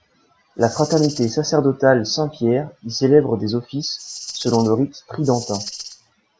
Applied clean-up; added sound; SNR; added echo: none; Rattle (instrument); 14 dB; none.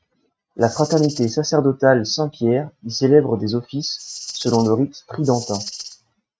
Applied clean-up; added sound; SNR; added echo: neural mask model RNNoise.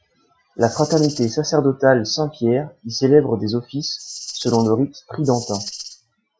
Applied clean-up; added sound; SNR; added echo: classical method log-MMSE.